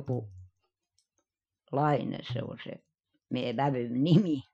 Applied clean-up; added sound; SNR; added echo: classical method Wiener filter.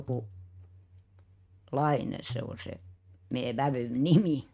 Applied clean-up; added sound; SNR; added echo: neural mask model RNNoise.